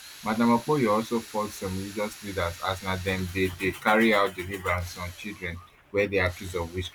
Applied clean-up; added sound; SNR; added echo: none; Drill; 20 dB; none.